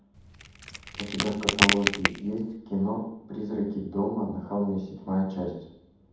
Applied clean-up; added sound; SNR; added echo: none; Crack; -2 dB; reverberation time 1.2 s.